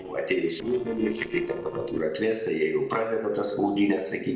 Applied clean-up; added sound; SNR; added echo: neural separator model SepFormer DNS4.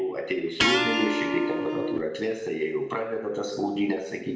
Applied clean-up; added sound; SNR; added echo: none; Electric guitar; 0 dB; reverberation time 0.9 s.